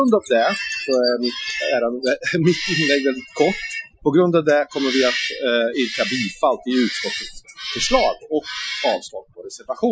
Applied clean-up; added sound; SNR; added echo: classical method Wiener filter.